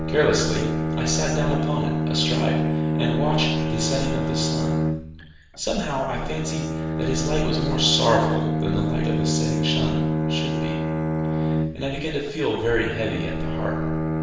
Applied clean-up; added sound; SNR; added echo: none; Bowed string instrument; -2 dB; reverberation time 0.8 s.